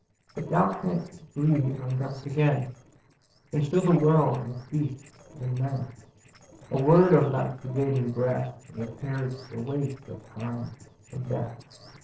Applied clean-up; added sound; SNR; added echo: neural separator model SepFormer DNS4.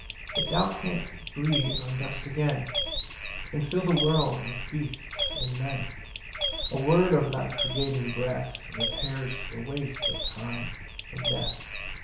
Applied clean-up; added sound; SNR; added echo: none; Bird; -1 dB; reverberation time 0.6 s.